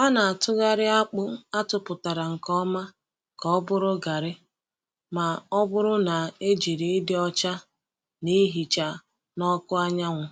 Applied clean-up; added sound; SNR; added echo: none; none; none; none.